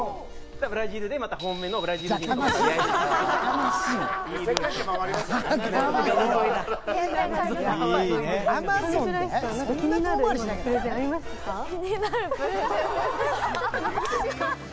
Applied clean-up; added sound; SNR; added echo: none; Clock; 12 dB; none.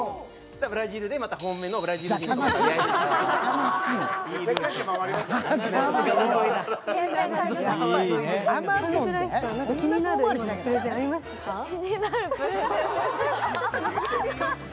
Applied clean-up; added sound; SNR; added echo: none; none; none; none.